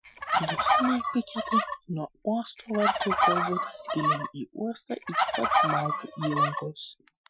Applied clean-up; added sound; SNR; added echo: classical method Wiener filter.